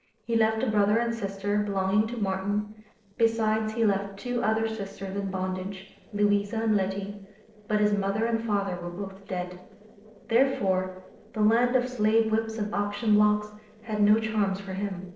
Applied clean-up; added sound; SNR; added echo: neural separator model SepFormer DNS4.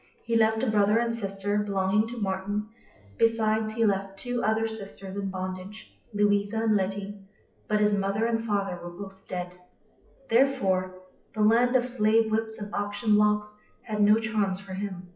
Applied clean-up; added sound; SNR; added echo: classical method WPE with log-MMSE.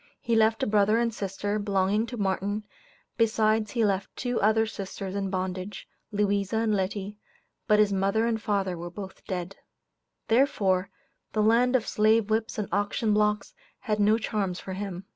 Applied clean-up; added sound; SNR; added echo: none; none; none; none.